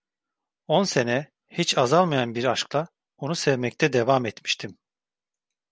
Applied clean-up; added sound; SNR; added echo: none; none; none; none.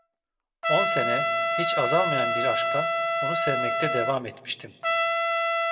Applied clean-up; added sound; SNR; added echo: none; Trumpet; -4 dB; reverberation time 0.9 s.